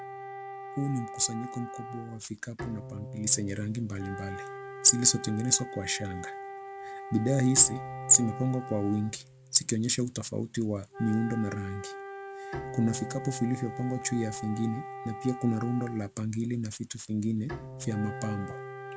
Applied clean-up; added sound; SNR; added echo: none; Wind instrument, woodwind instrument + Bowed string instrument; 11 dB; none.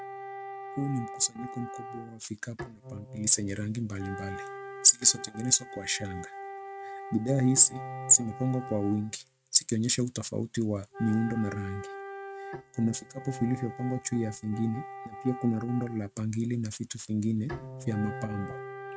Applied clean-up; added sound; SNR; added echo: neural mask model RNNoise.